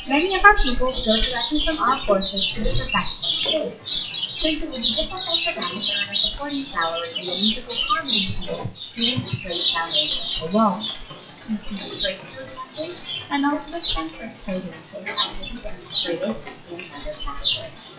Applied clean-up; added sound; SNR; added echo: classical method WPE with log-MMSE.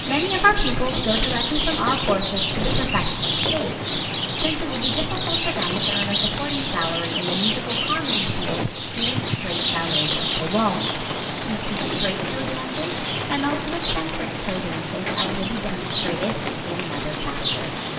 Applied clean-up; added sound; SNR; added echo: none; Rain; -1 dB; reverberation time 1.4 s.